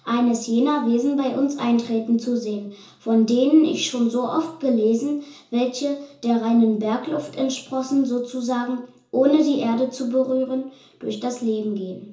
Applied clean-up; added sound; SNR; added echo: none; none; none; reverberation time 0.7 s.